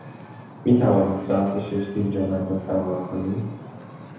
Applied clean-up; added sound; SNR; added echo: none; Wind / Ocean; 16 dB; reverberation time 0.9 s.